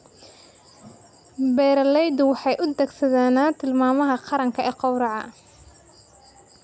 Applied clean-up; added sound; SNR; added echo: none; none; none; none.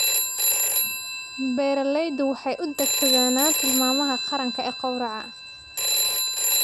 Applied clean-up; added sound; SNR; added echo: none; Telephone; -4 dB; none.